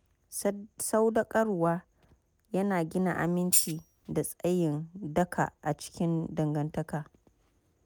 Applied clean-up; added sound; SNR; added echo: none; Tambourine; -1 dB; none.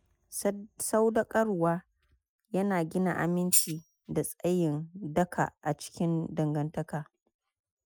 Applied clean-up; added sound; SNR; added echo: classical method Wiener filter.